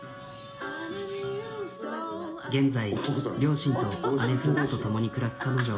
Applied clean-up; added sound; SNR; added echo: none; Wind instrument, woodwind instrument; 18 dB; reverberation time 0.4 s.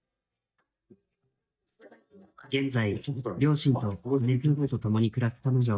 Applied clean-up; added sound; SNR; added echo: neural mask model DeepFilterNet 3.